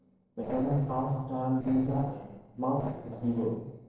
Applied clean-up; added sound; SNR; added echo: neural separator model SepFormer DNS4.